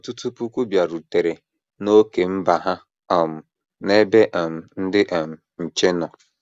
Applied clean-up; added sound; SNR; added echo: none; none; none; none.